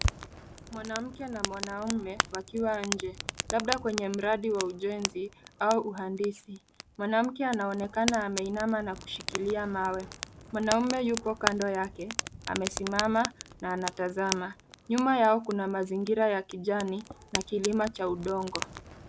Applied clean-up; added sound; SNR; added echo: none; Fire; 8 dB; none.